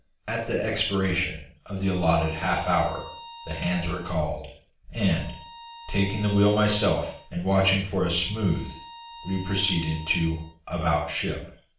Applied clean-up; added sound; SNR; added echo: none; Bowed string instrument; 18 dB; reverberation time 0.5 s.